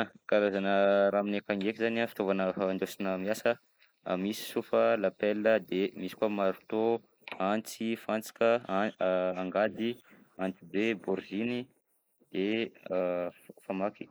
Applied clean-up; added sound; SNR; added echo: neural mask model Resemble Enhance denoiser.